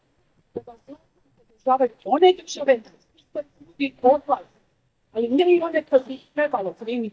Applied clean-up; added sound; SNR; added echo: neural mask model DeepFilterNet 3.